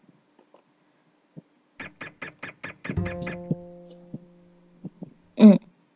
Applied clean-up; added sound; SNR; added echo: none; Bowed string instrument + Printer; 12 dB; none.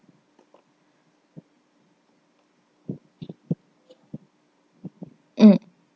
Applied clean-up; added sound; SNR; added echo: none; none; none; none.